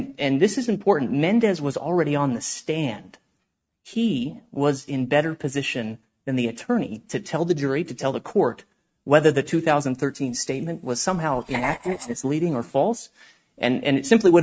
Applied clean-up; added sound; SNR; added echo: neural mask model RNNoise.